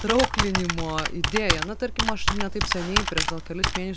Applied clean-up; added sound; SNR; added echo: none; Computer keyboard; -2 dB; none.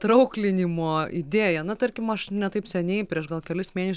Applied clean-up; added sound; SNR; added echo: none; none; none; none.